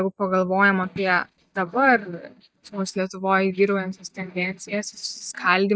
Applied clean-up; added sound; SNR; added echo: neural mask model DeepFilterNet 3.